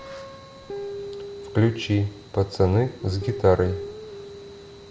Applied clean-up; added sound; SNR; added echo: none; Guitar; 13 dB; none.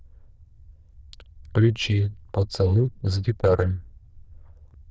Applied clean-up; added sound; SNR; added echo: neural diffusion model UNIVERSE++.